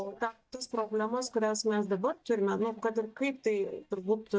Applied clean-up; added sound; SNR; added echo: neural mask model DeepFilterNet 3.